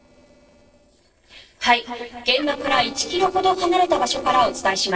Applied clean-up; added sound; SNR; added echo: neural separator model SepFormer DNS4.